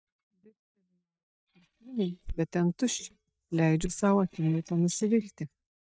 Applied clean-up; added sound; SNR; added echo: neural mask model DeepFilterNet 3.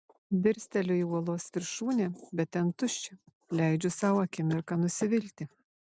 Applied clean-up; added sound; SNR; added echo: none; none; none; none.